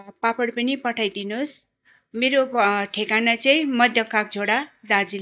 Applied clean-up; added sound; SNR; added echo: neural mask model DeepFilterNet 3.